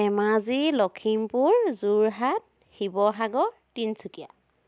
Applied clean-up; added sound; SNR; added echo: none; none; none; none.